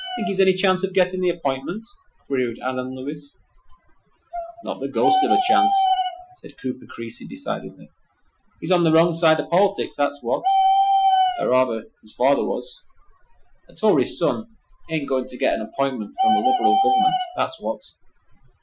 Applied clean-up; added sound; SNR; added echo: classical method Wiener filter.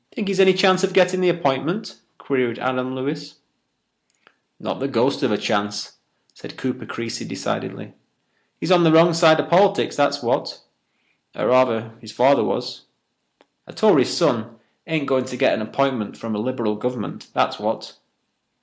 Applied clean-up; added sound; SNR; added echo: none; none; none; none.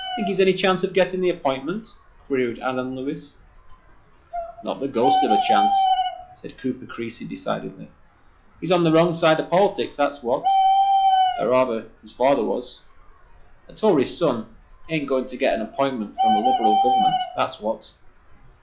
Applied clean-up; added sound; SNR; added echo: classical method log-MMSE.